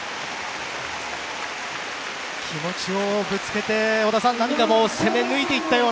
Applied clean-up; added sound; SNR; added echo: none; none; none; none.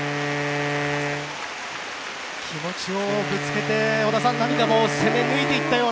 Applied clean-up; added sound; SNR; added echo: none; Wind instrument, woodwind instrument; 4 dB; none.